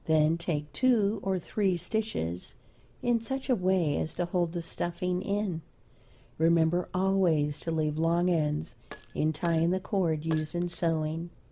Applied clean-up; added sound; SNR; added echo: none; Glass; 20 dB; none.